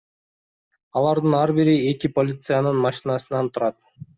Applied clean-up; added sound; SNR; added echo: none; none; none; none.